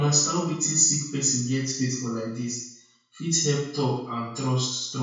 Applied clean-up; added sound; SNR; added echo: none; none; none; reverberation time 0.6 s.